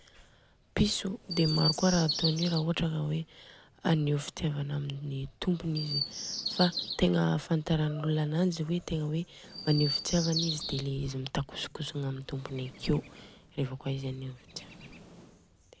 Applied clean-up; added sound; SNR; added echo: none; Chirp, tweet; 9 dB; none.